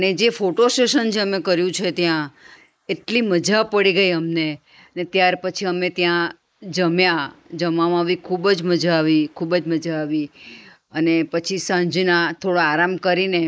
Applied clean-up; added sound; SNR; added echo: neural mask model Resemble Enhance denoiser.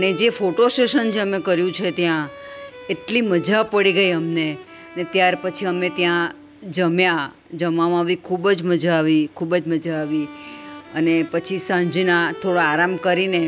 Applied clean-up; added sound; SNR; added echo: none; Bowed string instrument; 18 dB; none.